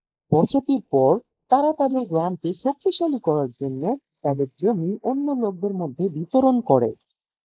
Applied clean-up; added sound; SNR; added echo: neural mask model Resemble Enhance denoiser.